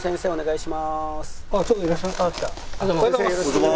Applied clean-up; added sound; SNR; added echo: none; none; none; none.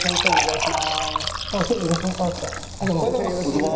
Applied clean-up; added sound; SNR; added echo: none; Fill (with liquid) / Trickle, dribble; 2 dB; reverberation time 0.9 s.